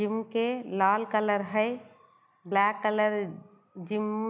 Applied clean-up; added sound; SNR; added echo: none; none; none; none.